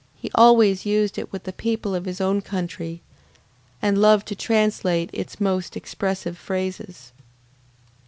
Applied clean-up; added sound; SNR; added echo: none; none; none; none.